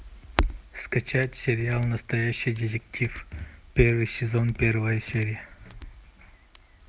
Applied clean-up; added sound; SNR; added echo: none; Crackle; 10 dB; none.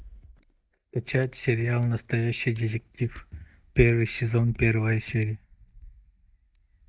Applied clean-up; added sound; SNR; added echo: neural mask model DeepFilterNet 3.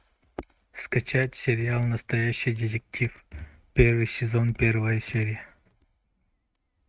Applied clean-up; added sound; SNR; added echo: neural mask model RNNoise.